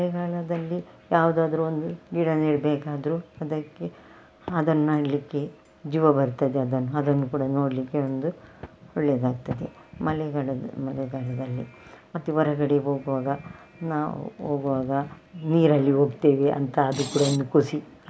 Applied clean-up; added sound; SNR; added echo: none; Screech; 10 dB; none.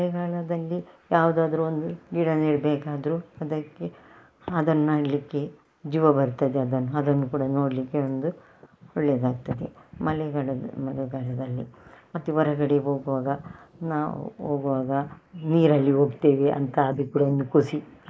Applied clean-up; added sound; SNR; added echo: neural mask model Resemble Enhance denoiser.